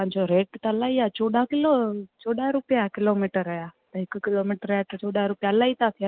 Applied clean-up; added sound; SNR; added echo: none; none; none; none.